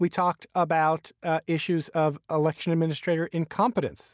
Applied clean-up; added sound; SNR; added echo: none; none; none; none.